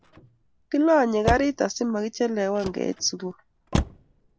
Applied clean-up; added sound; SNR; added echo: none; Motor vehicle (road); 8 dB; none.